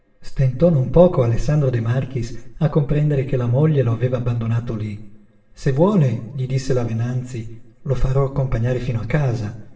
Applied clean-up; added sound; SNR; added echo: none; none; none; reverberation time 0.8 s.